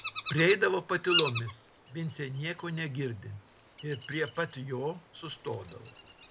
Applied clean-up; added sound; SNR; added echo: none; Bird vocalization, bird call, bird song; 1 dB; none.